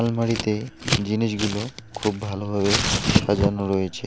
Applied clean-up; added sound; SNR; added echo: none; Scissors; 2 dB; none.